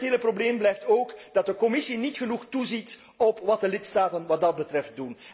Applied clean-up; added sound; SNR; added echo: none; none; none; none.